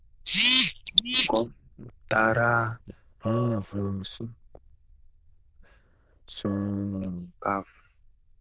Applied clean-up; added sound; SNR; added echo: neural diffusion model UNIVERSE++.